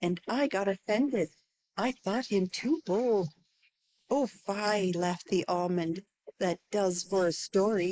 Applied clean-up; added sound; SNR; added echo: neural mask model Resemble Enhance denoiser.